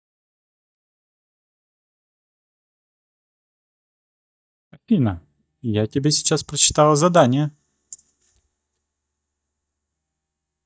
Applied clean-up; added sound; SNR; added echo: neural mask model DeepFilterNet 3.